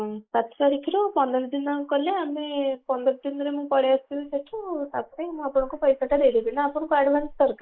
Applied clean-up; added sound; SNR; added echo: neural mask model Resemble Enhance denoiser.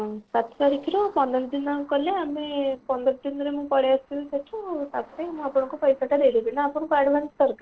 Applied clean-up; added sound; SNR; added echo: neural separator model SepFormer DNS4.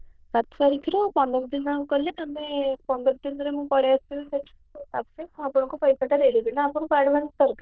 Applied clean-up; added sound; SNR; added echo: neural diffusion model UNIVERSE++.